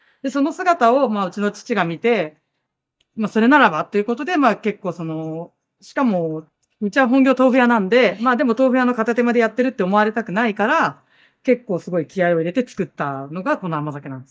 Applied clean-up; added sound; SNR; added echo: neural mask model DeepFilterNet 3.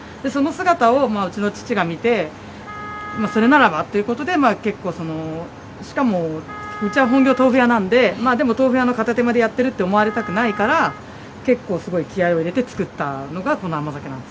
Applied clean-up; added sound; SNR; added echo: none; Wind instrument, woodwind instrument; 15 dB; none.